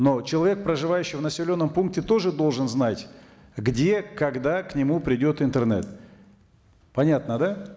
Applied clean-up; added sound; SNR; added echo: none; none; none; none.